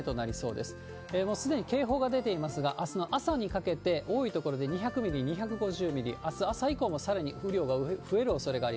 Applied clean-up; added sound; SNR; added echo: none; none; none; none.